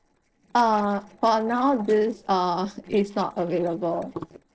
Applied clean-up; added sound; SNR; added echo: neural separator model SepFormer DNS4.